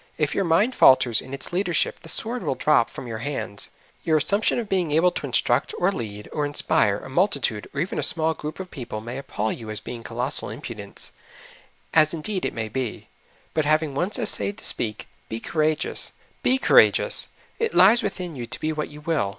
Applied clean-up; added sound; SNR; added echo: none; none; none; none.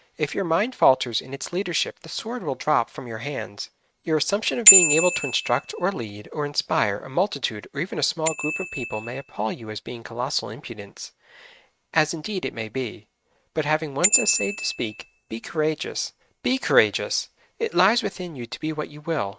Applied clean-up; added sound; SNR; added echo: neural mask model RNNoise.